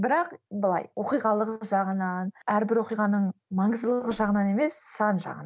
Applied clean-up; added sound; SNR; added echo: none; Hi-hat; 20 dB; none.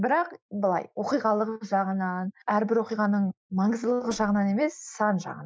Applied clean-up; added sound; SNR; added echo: classical method Wiener filter.